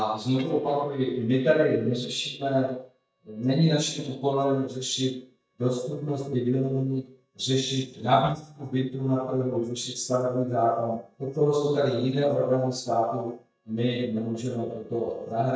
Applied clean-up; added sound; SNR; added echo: neural mask model DeepFilterNet 3.